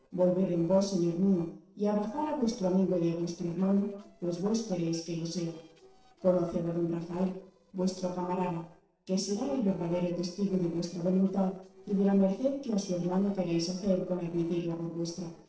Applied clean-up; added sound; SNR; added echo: neural separator model SepFormer DNS4.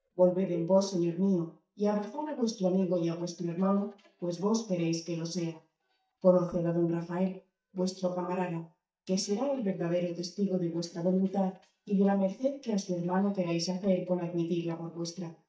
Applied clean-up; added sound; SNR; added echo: neural mask model DeepFilterNet 3.